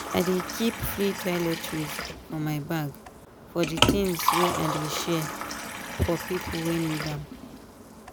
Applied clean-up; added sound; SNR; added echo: none; Liquid; 2 dB; none.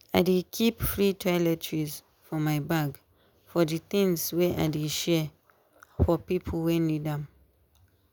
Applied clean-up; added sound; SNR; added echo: none; none; none; none.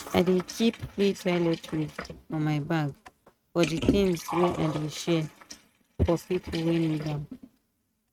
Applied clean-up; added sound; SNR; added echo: neural mask model RNNoise.